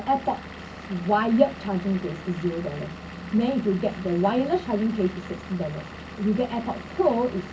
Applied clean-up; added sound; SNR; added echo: none; Engine / Vehicle; 13 dB; reverberation time 0.3 s.